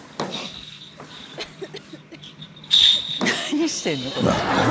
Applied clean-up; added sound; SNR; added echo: none; Drawer open or close + Cough; 13 dB; none.